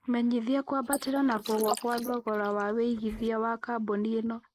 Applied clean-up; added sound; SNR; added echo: neural mask model Resemble Enhance denoiser.